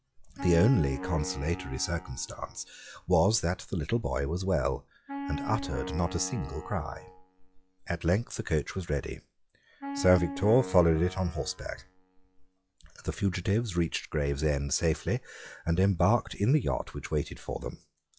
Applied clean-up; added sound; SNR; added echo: classical method log-MMSE.